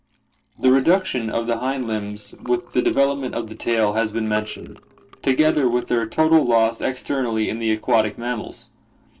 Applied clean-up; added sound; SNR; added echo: neural separator model SepFormer DNS4.